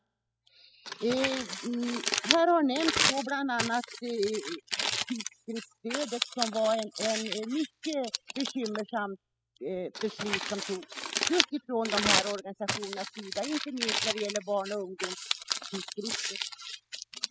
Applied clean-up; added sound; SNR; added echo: classical method spectral subtraction.